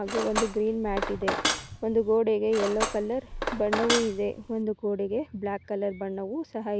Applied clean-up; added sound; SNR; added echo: none; Cutlery, silverware; 4 dB; none.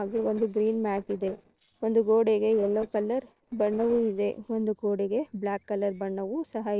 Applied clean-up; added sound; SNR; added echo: neural separator model SepFormer DNS4.